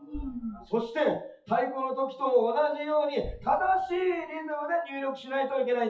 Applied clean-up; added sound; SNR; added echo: classical method WPE with log-MMSE.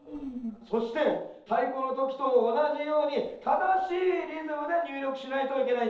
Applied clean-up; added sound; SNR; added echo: neural separator model SepFormer DNS4.